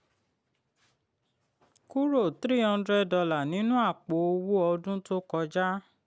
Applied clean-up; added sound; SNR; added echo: none; none; none; none.